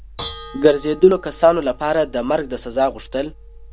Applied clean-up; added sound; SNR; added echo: none; Dishes, pots, and pans / Bell; 17 dB; none.